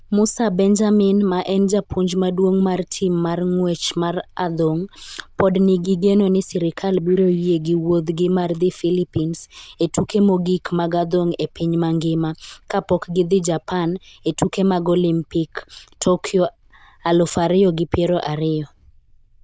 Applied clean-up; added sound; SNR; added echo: neural diffusion model UNIVERSE++.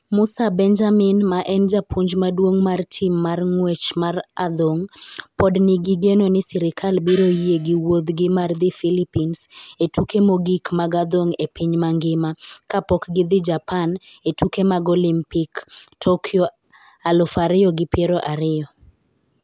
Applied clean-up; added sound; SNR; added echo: none; Gong; 18 dB; none.